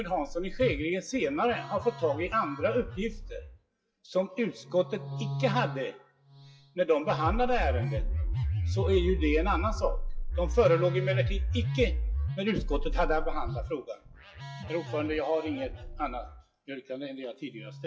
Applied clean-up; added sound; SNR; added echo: classical method WPE with log-MMSE.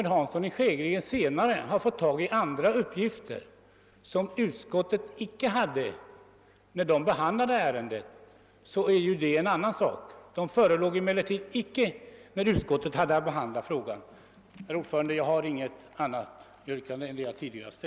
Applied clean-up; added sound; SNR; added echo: none; none; none; none.